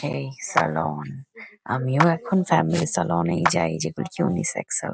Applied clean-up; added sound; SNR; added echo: none; Clapping; 8 dB; none.